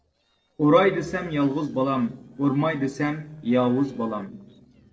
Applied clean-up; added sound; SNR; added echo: neural separator model SepFormer DNS4.